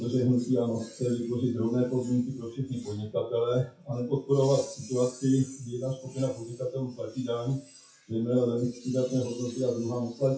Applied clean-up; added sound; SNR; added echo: classical method WPE with log-MMSE.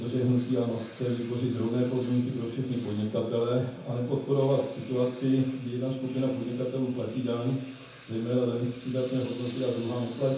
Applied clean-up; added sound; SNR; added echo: none; Engine; 15 dB; reverberation time 0.7 s.